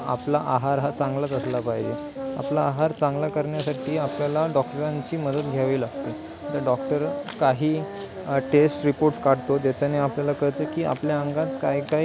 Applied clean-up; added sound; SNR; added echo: none; Brass instrument; 11 dB; none.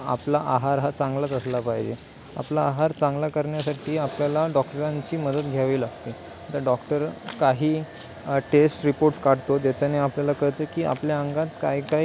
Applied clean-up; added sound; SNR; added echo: none; none; none; none.